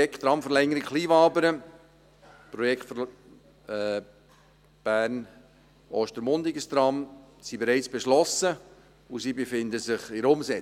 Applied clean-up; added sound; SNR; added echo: none; none; none; none.